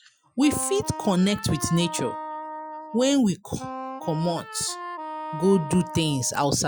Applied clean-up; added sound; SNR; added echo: classical method Wiener filter.